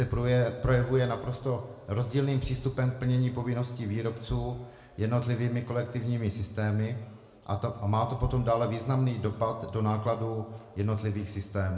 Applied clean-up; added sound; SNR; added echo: none; none; none; reverberation time 0.7 s.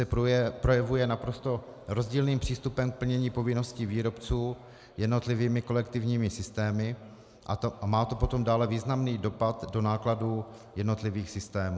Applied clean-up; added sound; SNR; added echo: none; none; none; none.